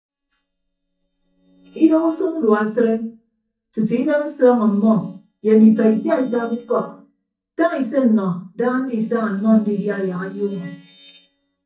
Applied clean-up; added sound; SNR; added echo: neural mask model DeepFilterNet 3.